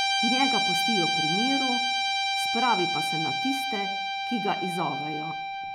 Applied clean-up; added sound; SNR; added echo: none; Guitar; -4 dB; none.